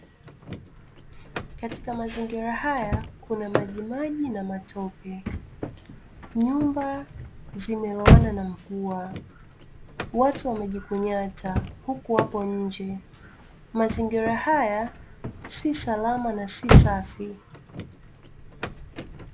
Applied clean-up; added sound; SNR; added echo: none; Slam / Car; -2 dB; none.